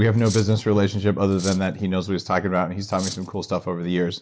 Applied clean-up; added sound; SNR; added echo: none; Cutlery, silverware; 15 dB; none.